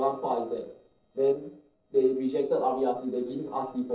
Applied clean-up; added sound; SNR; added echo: neural separator model SepFormer DNS4.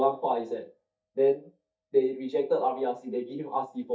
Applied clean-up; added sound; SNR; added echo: neural mask model DeepFilterNet 3.